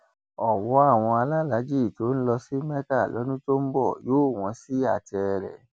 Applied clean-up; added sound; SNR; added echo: none; none; none; none.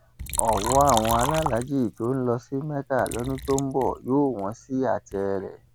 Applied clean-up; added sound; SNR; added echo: none; Liquid; 9 dB; none.